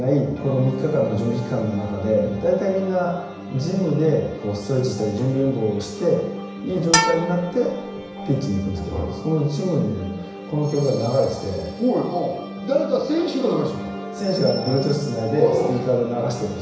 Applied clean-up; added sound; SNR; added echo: none; Bowed string instrument; 3 dB; reverberation time 1.0 s.